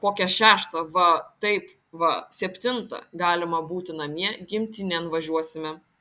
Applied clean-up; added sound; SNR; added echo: none; none; none; none.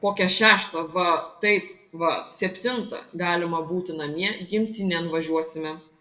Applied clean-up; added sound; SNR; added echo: none; none; none; reverberation time 0.5 s.